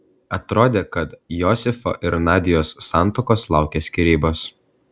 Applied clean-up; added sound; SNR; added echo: none; none; none; none.